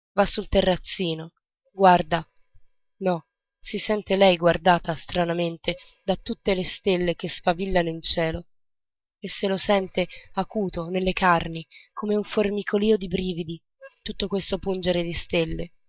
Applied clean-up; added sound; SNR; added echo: neural mask model DeepFilterNet 3.